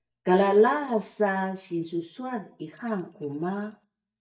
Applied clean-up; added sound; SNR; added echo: neural mask model DeepFilterNet 3.